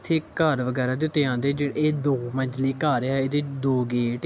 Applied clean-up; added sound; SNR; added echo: none; Bass guitar; 19 dB; none.